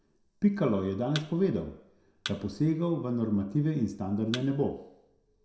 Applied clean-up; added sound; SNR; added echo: none; Thump, thud; 15 dB; reverberation time 0.6 s.